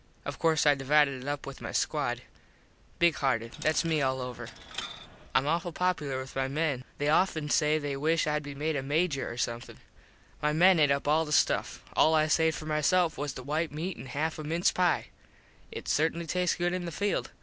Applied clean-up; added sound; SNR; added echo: none; Coin (dropping); 15 dB; none.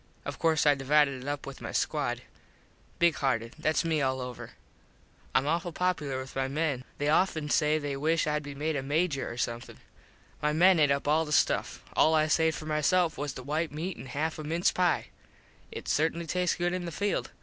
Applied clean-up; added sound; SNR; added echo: none; none; none; none.